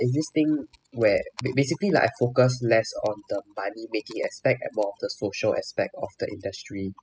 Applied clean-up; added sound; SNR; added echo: classical method spectral subtraction.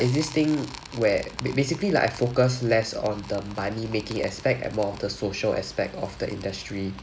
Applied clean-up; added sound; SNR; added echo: none; Crackle; 19 dB; none.